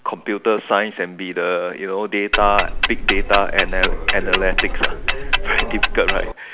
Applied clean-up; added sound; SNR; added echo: none; Tick-tock; -2 dB; none.